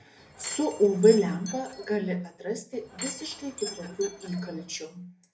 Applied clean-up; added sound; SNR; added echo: none; Door / Chime; 13 dB; reverberation time 0.3 s.